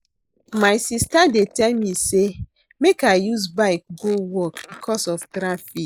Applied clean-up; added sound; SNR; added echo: neural mask model Resemble Enhance denoiser.